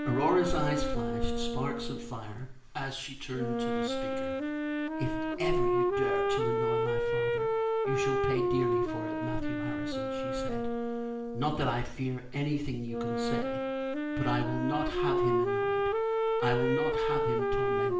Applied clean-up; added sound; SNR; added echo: none; Wind instrument, woodwind instrument; -3 dB; reverberation time 0.6 s.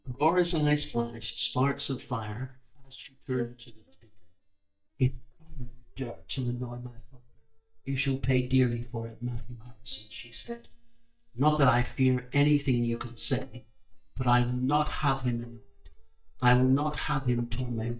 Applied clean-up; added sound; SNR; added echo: neural mask model DeepFilterNet 3.